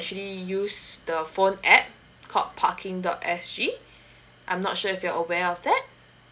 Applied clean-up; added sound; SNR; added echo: none; none; none; none.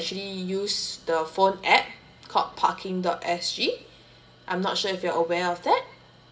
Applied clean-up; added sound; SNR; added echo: none; none; none; reverberation time 0.5 s.